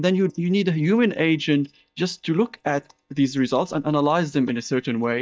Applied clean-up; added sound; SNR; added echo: neural mask model DeepFilterNet 3.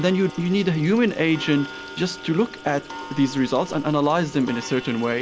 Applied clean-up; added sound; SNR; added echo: none; Sink (filling or washing) / Water tap, faucet + Clock; 15 dB; none.